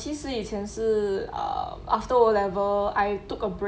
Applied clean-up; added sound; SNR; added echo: none; none; none; none.